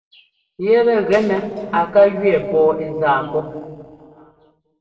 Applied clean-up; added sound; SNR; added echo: neural separator model SepFormer DNS4.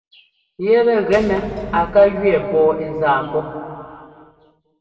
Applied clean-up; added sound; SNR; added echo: none; Shatter / Boom; 20 dB; reverberation time 2.5 s.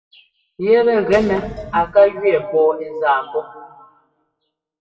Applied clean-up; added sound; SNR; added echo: classical method WPE with log-MMSE.